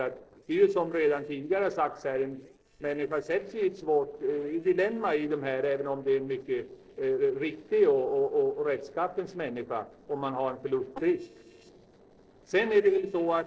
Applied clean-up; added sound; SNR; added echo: neural separator model SepFormer DNS4.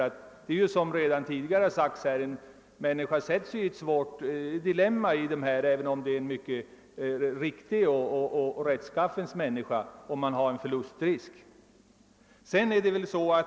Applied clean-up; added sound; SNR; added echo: none; none; none; none.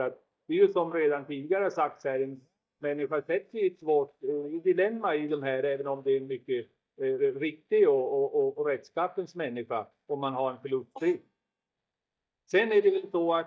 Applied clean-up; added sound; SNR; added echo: neural mask model DeepFilterNet 3.